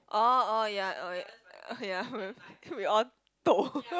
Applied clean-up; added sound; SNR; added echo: none; none; none; none.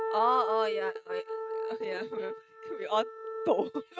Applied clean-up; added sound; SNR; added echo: neural mask model RNNoise.